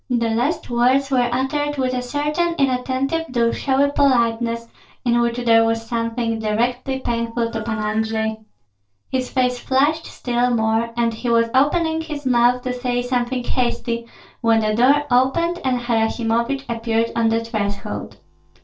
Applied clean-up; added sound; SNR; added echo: neural separator model SepFormer DNS4.